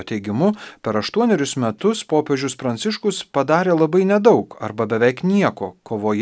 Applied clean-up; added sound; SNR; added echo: none; none; none; none.